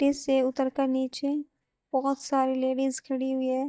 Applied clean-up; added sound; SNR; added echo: neural mask model DeepFilterNet 3.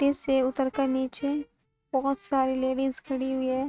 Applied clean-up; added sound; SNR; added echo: neural mask model RNNoise.